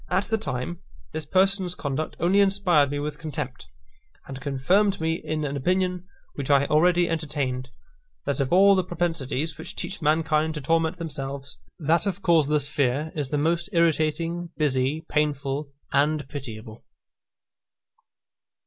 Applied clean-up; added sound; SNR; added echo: none; none; none; none.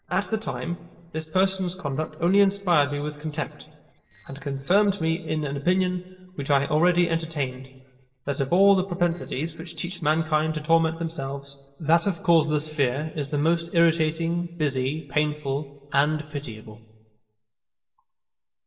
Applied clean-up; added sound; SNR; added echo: neural separator model SepFormer DNS4.